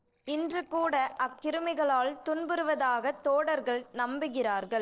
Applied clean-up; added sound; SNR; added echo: neural separator model SepFormer DNS4.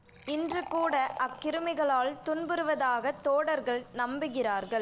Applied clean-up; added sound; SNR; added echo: none; Fill (with liquid); 17 dB; none.